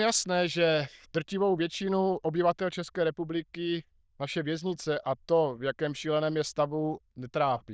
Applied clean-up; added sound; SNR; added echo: neural diffusion model UNIVERSE++.